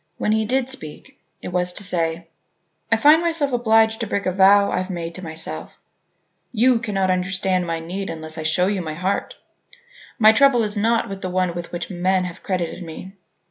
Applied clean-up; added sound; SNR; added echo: none; none; none; none.